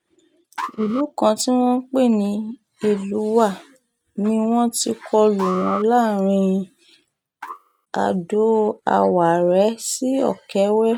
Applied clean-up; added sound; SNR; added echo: neural mask model RNNoise.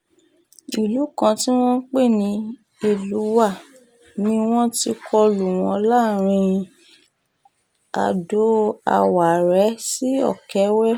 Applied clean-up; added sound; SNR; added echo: none; none; none; none.